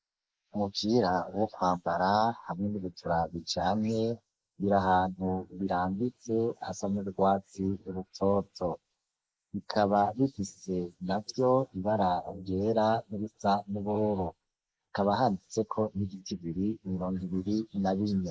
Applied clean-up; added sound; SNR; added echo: neural mask model Resemble Enhance denoiser.